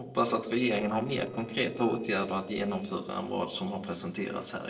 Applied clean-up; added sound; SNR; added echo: neural separator model SepFormer DNS4.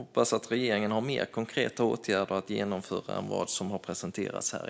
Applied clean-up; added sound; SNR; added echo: none; none; none; none.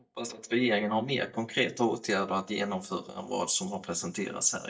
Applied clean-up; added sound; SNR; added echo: neural mask model DeepFilterNet 3.